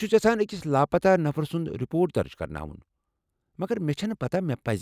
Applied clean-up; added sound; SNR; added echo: none; none; none; none.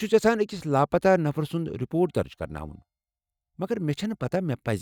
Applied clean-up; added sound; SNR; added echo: neural mask model DeepFilterNet 3.